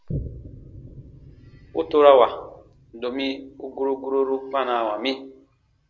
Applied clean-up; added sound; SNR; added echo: none; Boom; 17 dB; none.